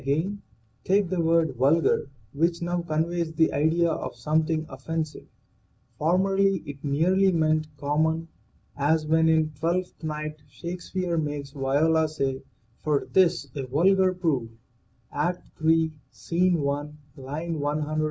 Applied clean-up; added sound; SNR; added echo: none; none; none; none.